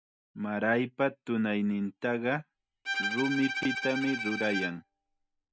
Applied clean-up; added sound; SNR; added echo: none; Bowed string instrument; 4 dB; none.